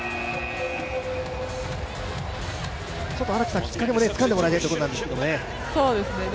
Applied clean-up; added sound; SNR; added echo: none; none; none; none.